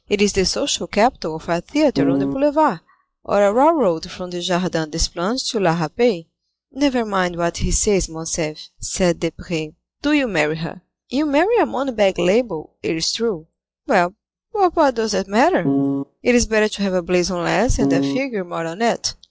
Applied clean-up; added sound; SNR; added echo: classical method log-MMSE.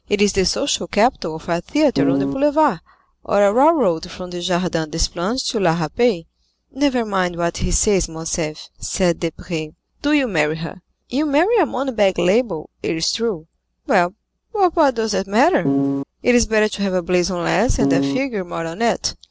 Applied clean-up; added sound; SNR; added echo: none; Piano; -2 dB; none.